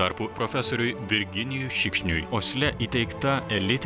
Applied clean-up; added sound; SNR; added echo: none; none; none; none.